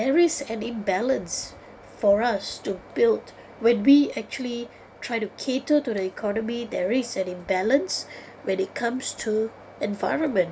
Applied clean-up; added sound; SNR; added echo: none; none; none; none.